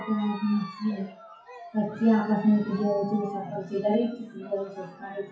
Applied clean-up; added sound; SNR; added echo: classical method WPE with log-MMSE.